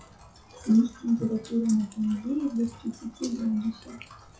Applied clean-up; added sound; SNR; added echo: classical method WPE with log-MMSE.